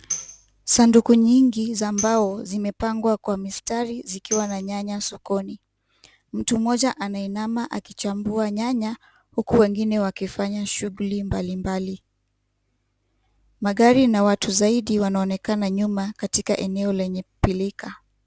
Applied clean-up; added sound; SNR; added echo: none; Tambourine; 14 dB; none.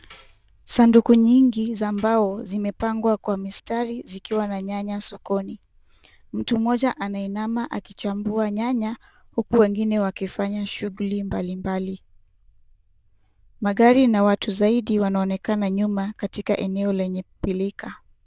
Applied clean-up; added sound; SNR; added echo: neural diffusion model UNIVERSE++.